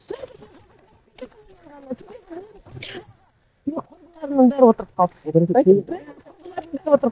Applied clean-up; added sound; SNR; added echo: neural mask model DeepFilterNet 3.